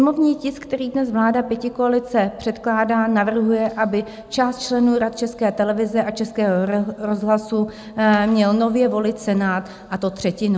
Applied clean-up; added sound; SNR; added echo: none; none; none; none.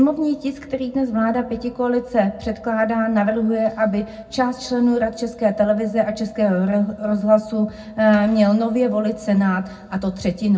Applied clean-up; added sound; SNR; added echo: none; none; none; reverberation time 0.4 s.